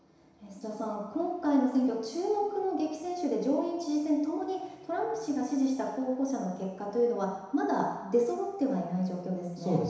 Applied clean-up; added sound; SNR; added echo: none; none; none; reverberation time 1.0 s.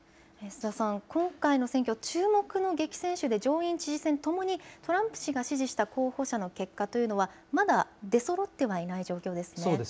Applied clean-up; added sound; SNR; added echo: none; none; none; none.